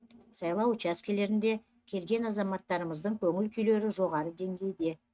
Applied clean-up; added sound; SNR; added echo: neural mask model RNNoise.